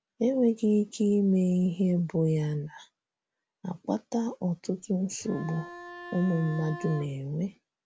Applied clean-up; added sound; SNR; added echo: none; Bowed string instrument; 15 dB; none.